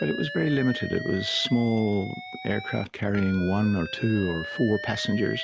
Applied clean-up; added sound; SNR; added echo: none; Alarm; 11 dB; none.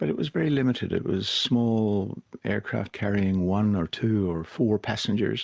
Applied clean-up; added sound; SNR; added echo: none; none; none; none.